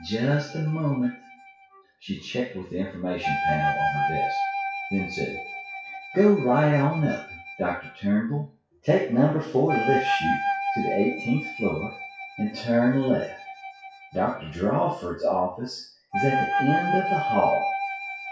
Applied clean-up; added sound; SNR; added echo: classical method WPE with log-MMSE.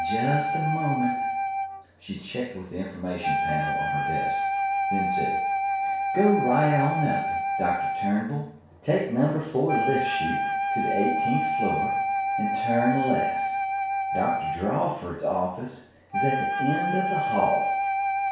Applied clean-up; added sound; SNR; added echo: none; Wind instrument, woodwind instrument; -1 dB; reverberation time 0.6 s.